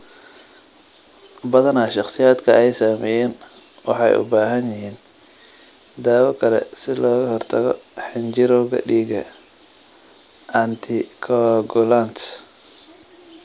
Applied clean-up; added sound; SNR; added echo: none; none; none; none.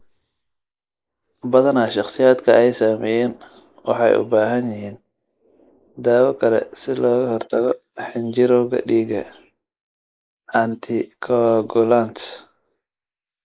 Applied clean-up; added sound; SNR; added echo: neural mask model Resemble Enhance denoiser.